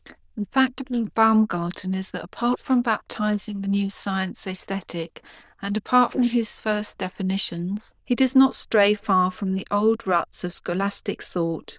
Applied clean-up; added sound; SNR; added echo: neural diffusion model UNIVERSE++.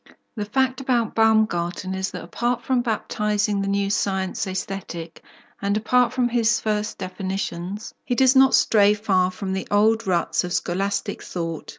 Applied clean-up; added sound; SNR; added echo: none; none; none; none.